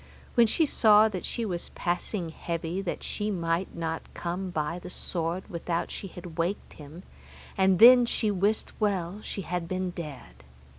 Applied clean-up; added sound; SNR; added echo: none; none; none; none.